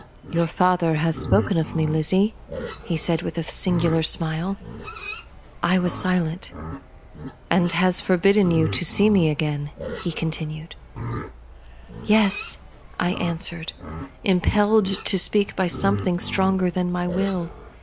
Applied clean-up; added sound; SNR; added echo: none; Livestock, farm animals, working animals; 11 dB; none.